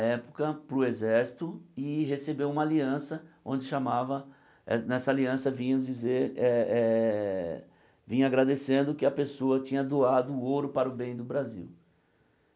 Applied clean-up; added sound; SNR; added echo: none; none; none; none.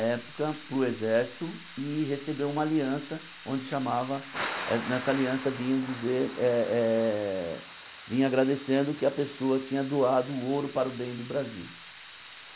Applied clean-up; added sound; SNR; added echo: none; Thunder / Rain; 14 dB; none.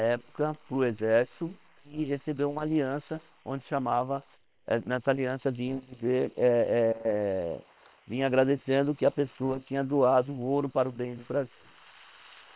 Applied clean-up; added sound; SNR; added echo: neural separator model SepFormer WHAM!.